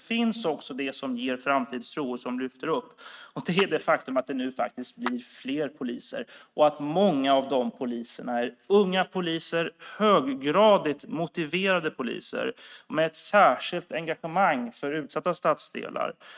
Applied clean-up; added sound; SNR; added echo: neural mask model RNNoise.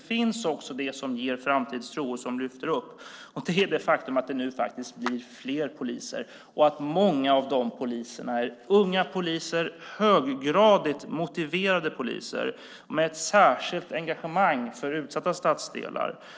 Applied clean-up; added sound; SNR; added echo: neural separator model SepFormer DNS4.